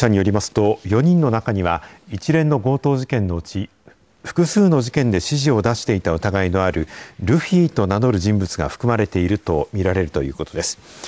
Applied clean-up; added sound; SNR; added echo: none; none; none; none.